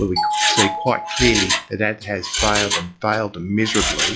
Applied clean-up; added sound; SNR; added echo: classical method log-MMSE.